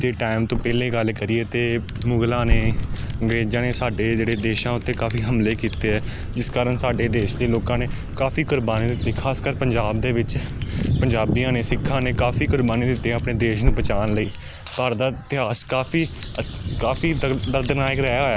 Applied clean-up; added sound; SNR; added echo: none; Fire + Thump, thud; 6 dB; none.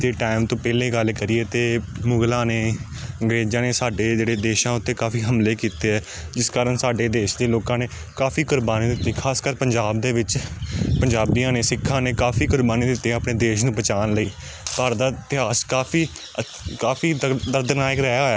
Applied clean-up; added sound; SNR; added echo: none; none; none; none.